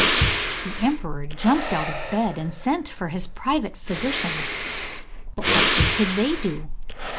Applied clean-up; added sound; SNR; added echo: none; Breathing; -1 dB; none.